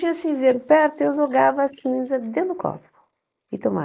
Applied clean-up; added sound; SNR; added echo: neural mask model Resemble Enhance denoiser.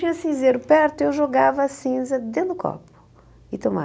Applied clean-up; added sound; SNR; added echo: none; none; none; none.